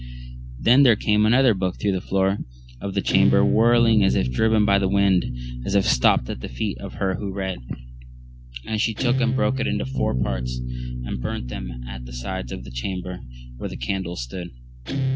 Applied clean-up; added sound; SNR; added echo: none; Bass guitar + Guitar; 4 dB; none.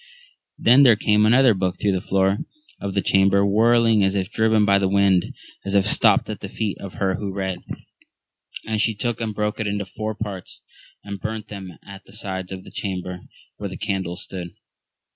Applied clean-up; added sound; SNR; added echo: none; none; none; none.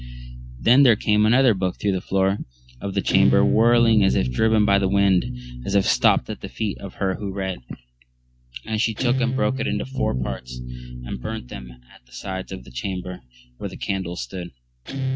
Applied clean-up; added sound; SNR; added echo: neural mask model RNNoise.